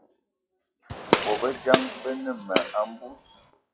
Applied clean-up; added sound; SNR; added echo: classical method WPE with log-MMSE.